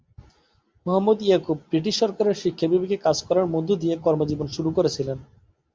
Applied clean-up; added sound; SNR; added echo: none; none; none; none.